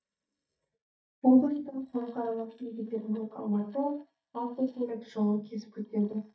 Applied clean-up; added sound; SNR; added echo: neural mask model DeepFilterNet 3.